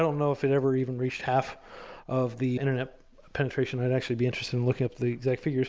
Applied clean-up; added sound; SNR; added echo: none; none; none; none.